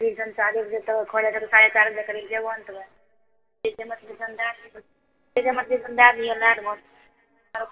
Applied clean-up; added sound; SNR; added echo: neural separator model SepFormer DNS4.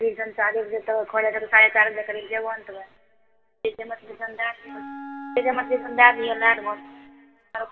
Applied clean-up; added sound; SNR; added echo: none; Wind instrument, woodwind instrument; 15 dB; reverberation time 1.4 s.